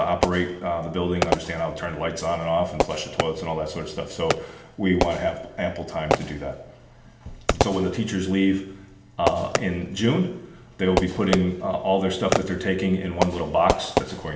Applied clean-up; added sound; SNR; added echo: none; Fireworks; 4 dB; reverberation time 0.9 s.